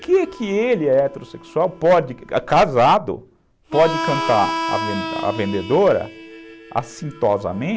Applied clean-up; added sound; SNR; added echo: none; Harmonica; 10 dB; none.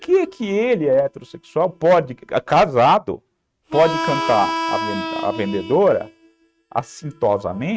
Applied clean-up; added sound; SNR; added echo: neural mask model RNNoise.